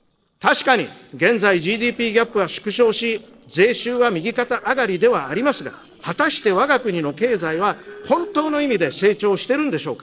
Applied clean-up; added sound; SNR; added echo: neural separator model SepFormer DNS4.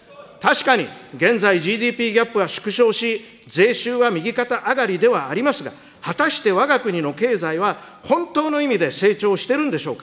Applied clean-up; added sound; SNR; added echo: none; none; none; none.